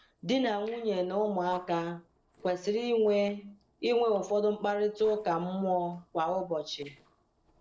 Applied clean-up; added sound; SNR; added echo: neural separator model SepFormer DNS4.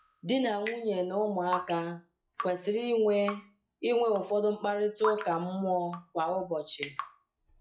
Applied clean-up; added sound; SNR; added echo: classical method log-MMSE.